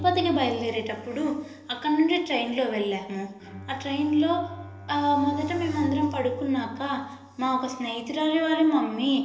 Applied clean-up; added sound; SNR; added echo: none; Bowed string instrument; 16 dB; reverberation time 0.8 s.